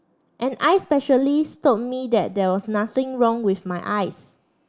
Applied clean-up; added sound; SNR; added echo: none; none; none; none.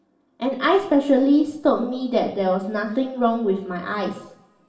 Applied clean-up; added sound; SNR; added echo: none; none; none; reverberation time 0.9 s.